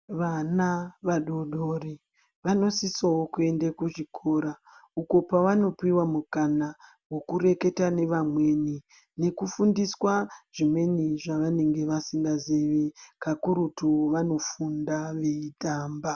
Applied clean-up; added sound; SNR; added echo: none; none; none; none.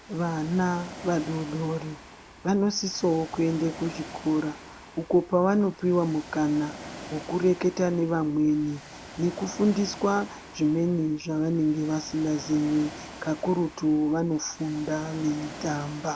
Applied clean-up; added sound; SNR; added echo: none; Ocean; 16 dB; none.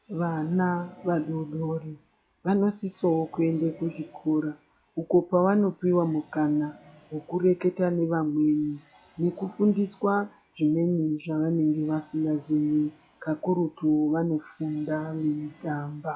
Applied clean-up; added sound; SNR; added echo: classical method log-MMSE.